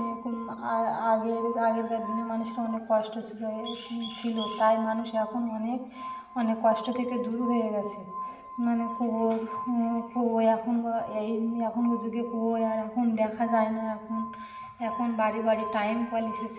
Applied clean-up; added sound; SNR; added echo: none; Glass; 13 dB; reverberation time 1.0 s.